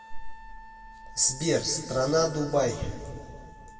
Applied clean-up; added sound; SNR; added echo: none; Wind instrument, woodwind instrument; 20 dB; reverberation time 2.0 s.